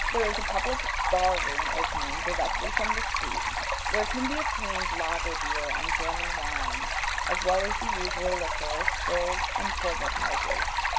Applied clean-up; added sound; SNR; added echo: none; Stream; -5 dB; none.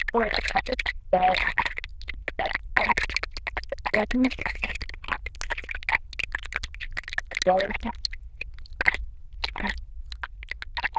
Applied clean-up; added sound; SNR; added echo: neural diffusion model UNIVERSE++.